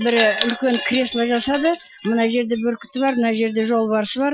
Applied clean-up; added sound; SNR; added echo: classical method Wiener filter.